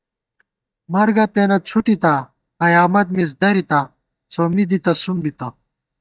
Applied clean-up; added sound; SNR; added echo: neural mask model DeepFilterNet 3.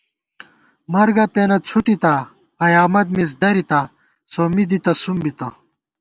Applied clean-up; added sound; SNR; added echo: none; none; none; none.